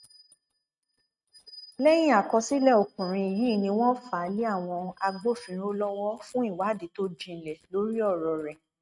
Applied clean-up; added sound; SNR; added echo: neural mask model RNNoise.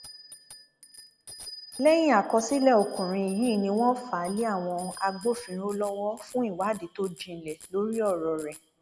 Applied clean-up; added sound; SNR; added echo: none; Bicycle bell; 18 dB; none.